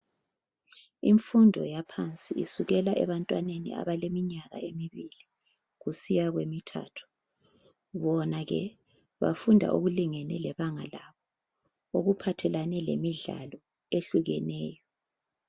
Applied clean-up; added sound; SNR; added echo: none; none; none; none.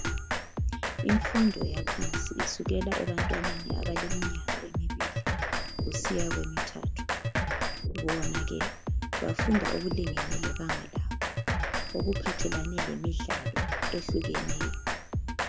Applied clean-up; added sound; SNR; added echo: none; Drum kit; -4 dB; none.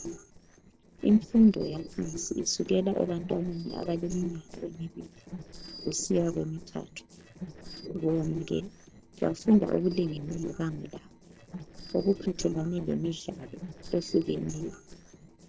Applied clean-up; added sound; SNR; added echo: neural separator model SepFormer DNS4.